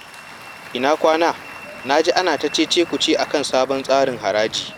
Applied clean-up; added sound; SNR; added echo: none; Train + Applause; 16 dB; none.